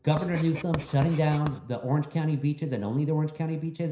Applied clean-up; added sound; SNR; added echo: none; Writing; 14 dB; reverberation time 0.5 s.